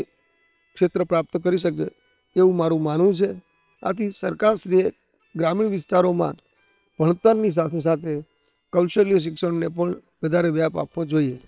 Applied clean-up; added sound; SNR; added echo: neural separator model SepFormer WHAM!.